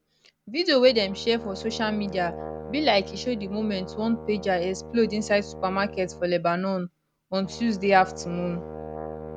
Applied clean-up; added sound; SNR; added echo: none; Brass instrument; 13 dB; none.